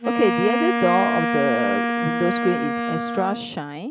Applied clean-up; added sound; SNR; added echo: none; Wind instrument, woodwind instrument; 0 dB; none.